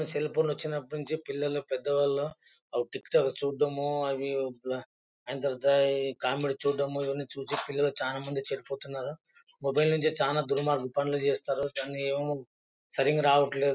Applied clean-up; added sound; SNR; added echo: none; none; none; none.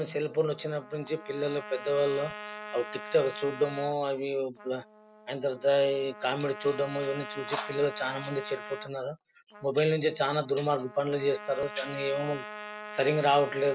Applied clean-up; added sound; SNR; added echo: none; Trumpet; 14 dB; none.